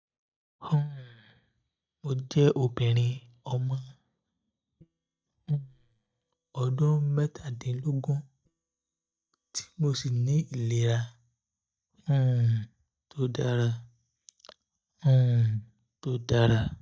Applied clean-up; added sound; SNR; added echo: neural mask model DeepFilterNet 3.